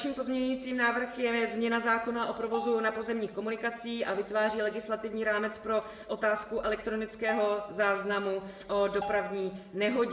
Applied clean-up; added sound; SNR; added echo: none; Bell; 12 dB; reverberation time 0.8 s.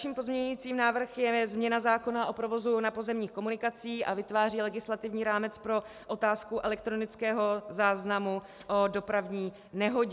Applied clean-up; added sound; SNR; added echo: none; none; none; none.